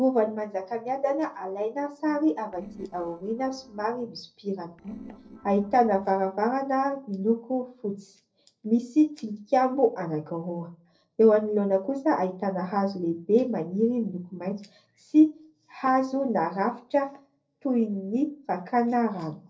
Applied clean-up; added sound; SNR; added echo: neural separator model SepFormer DNS4.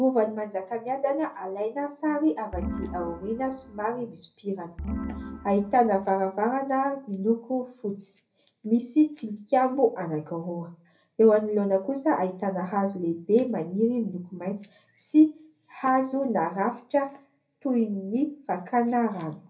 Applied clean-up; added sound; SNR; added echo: none; Organ; 9 dB; reverberation time 0.3 s.